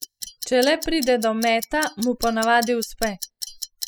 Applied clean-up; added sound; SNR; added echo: classical method spectral subtraction.